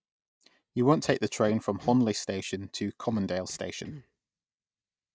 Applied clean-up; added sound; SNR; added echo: neural mask model DeepFilterNet 3.